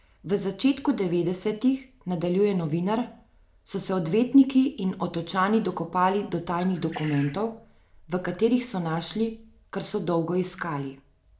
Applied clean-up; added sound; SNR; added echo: none; Bird; 18 dB; none.